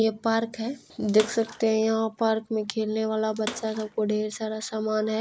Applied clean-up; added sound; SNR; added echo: none; Bathtub (filling or washing) / Water / Splash, splatter; 17 dB; none.